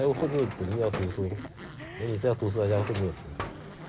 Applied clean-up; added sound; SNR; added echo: none; Drawer open or close + Zipper (clothing); 10 dB; none.